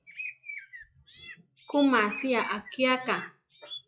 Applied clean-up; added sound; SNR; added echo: classical method log-MMSE.